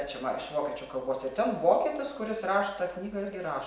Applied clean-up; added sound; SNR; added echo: none; none; none; none.